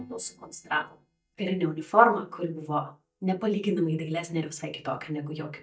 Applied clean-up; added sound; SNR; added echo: neural mask model DeepFilterNet 3.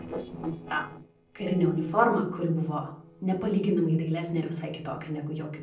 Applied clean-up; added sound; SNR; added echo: neural separator model SepFormer DNS4.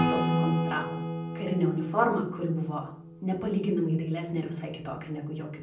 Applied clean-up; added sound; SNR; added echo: none; Acoustic guitar / Strum; 3 dB; reverberation time 0.6 s.